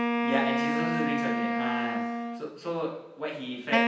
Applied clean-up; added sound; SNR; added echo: none; Wind instrument, woodwind instrument; -4 dB; reverberation time 0.9 s.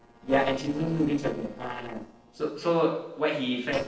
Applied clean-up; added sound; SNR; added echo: neural separator model SepFormer DNS4.